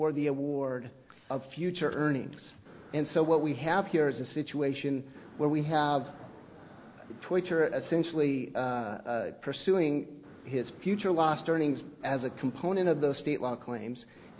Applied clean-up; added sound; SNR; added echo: none; none; none; none.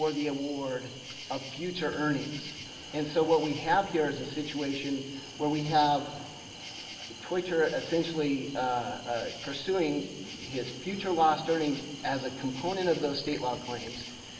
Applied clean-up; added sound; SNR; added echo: none; Cricket; 13 dB; reverberation time 2.1 s.